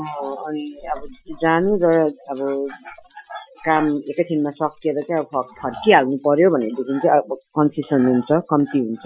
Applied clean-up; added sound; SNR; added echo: classical method Wiener filter.